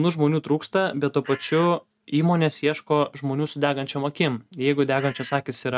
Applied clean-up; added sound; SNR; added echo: neural mask model RNNoise.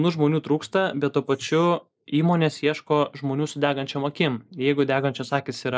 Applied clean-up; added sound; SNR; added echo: neural mask model Resemble Enhance denoiser.